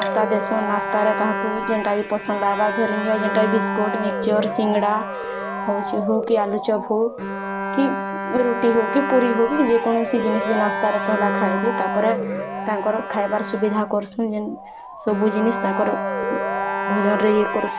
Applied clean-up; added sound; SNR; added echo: none; Bowed string instrument + Motor vehicle (road) / Siren; 4 dB; none.